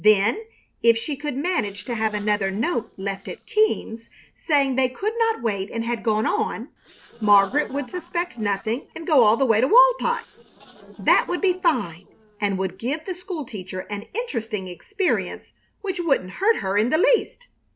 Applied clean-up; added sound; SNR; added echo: neural separator model SepFormer DNS4.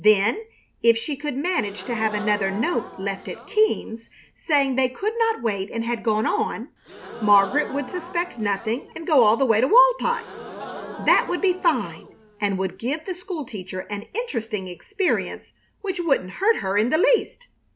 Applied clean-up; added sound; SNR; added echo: none; Crowd / Gasp; 14 dB; none.